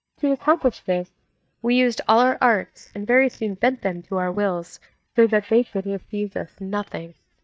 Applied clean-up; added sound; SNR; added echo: neural mask model DeepFilterNet 3.